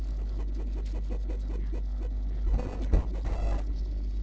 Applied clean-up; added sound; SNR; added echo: neural separator model SepFormer DNS4.